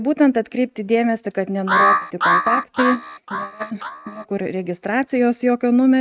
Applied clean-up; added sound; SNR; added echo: neural mask model RNNoise.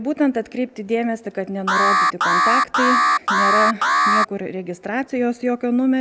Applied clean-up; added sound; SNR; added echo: none; Alarm; -5 dB; none.